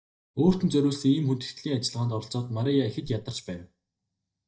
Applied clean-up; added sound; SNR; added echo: neural mask model DeepFilterNet 3.